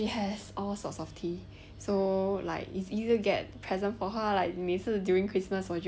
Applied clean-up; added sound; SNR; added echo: none; none; none; none.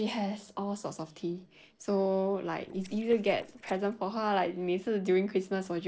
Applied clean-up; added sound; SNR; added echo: neural separator model SepFormer DNS4.